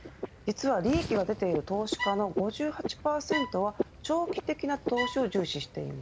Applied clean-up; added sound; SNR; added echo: none; Bowed string instrument + Frog; 6 dB; none.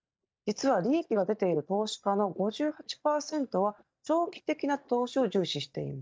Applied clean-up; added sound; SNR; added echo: neural mask model DeepFilterNet 3.